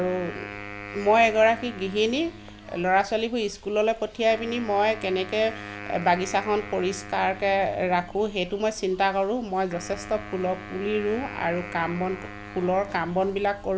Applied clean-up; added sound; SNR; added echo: none; Wind instrument, woodwind instrument; 15 dB; none.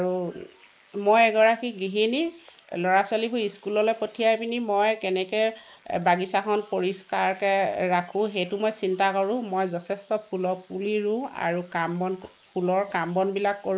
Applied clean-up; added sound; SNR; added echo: neural mask model Resemble Enhance denoiser.